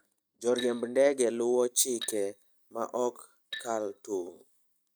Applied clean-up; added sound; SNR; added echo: neural mask model RNNoise.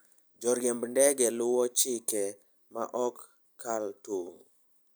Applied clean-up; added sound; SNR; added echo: none; none; none; none.